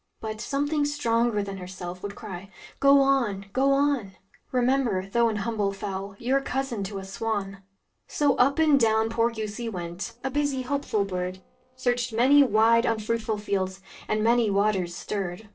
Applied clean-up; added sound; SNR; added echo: neural separator model SepFormer DNS4.